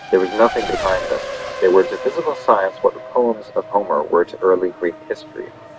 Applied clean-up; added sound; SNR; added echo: none; Race car, auto racing; 11 dB; none.